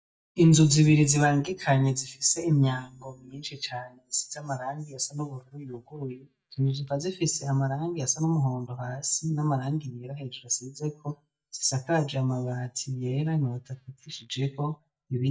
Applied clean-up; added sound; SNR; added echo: neural mask model DeepFilterNet 3.